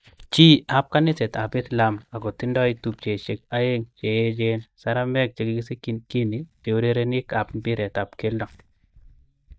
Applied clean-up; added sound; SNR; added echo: neural mask model DeepFilterNet 3.